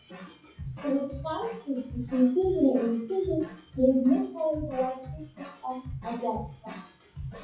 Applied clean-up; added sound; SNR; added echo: classical method WPE with log-MMSE.